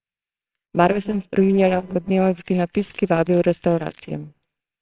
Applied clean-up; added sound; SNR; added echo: neural separator model SepFormer WHAMR!.